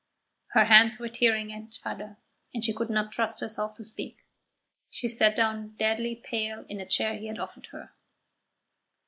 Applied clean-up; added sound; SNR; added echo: neural mask model Resemble Enhance denoiser.